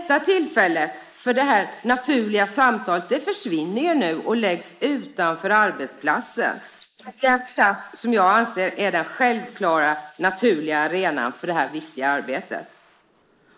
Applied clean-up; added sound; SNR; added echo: neural mask model Resemble Enhance denoiser.